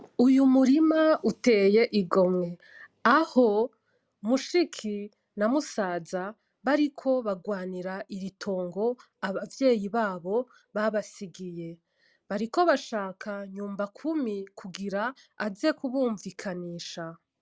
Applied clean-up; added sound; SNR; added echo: none; none; none; none.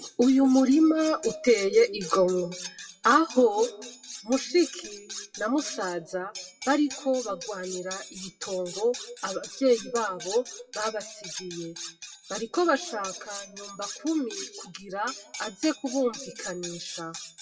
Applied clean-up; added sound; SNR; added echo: classical method WPE with log-MMSE.